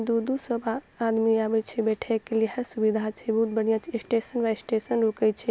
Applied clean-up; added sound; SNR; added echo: none; none; none; none.